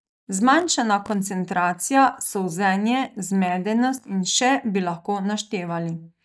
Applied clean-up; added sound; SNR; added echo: neural mask model DeepFilterNet 3.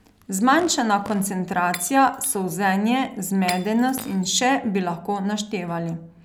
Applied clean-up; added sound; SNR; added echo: none; Fart + Shatter; 18 dB; none.